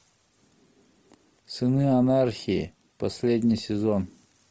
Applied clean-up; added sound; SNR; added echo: none; none; none; none.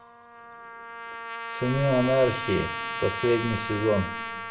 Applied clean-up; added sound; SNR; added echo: none; Trumpet; 7 dB; reverberation time 0.5 s.